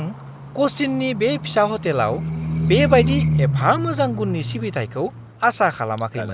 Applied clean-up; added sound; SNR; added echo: none; Livestock, farm animals, working animals; 3 dB; none.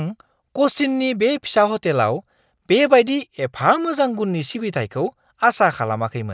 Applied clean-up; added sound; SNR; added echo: none; none; none; none.